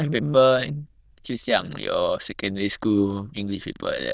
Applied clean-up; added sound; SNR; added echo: neural diffusion model UNIVERSE++.